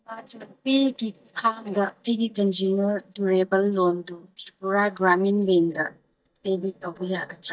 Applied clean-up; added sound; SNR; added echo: neural mask model DeepFilterNet 3.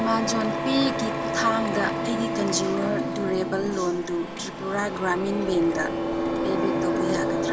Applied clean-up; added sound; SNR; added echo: none; Printer; 0 dB; reverberation time 0.4 s.